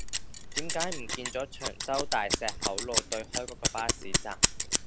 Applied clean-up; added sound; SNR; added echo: none; Scissors; -5 dB; none.